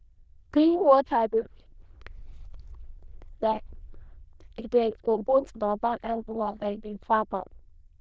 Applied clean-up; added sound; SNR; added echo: neural diffusion model UNIVERSE++.